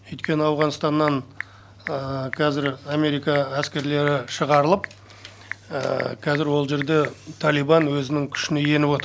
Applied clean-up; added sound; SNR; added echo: none; Telephone / Typing; 16 dB; none.